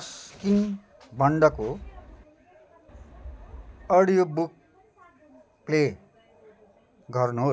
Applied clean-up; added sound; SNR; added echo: none; Wind; 17 dB; none.